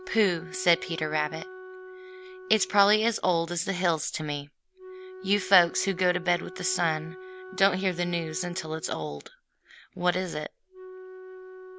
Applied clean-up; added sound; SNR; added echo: none; Wind instrument, woodwind instrument; 16 dB; none.